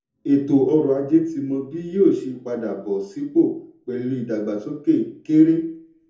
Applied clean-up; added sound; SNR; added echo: none; none; none; reverberation time 0.5 s.